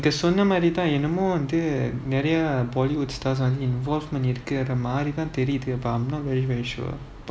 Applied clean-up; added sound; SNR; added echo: none; none; none; none.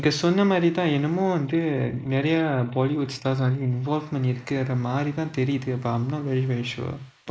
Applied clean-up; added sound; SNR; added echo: neural mask model Resemble Enhance denoiser.